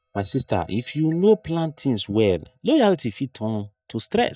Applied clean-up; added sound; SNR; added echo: neural mask model DeepFilterNet 3.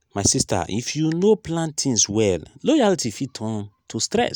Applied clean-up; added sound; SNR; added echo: none; none; none; none.